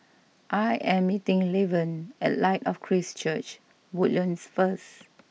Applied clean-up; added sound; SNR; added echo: none; none; none; none.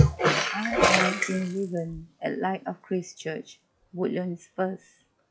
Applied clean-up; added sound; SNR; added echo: classical method log-MMSE.